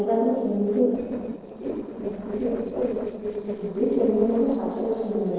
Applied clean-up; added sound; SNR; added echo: neural separator model SepFormer DNS4.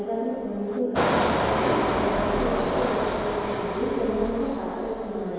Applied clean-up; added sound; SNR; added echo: none; Engine; 0 dB; reverberation time 2.2 s.